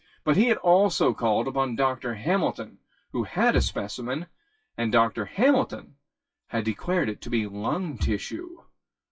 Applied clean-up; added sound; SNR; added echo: classical method WPE with log-MMSE.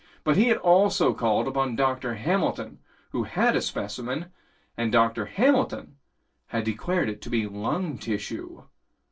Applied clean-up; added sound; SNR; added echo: neural separator model SepFormer DNS4.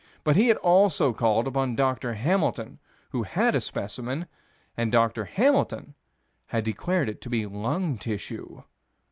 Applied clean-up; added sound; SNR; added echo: none; none; none; none.